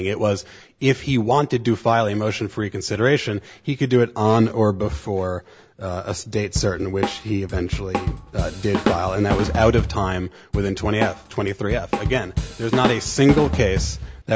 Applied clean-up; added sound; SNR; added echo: none; Drum / Drum kit; 4 dB; none.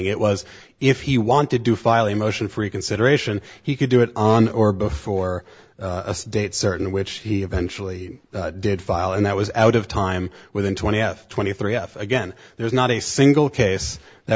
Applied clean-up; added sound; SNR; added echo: none; none; none; none.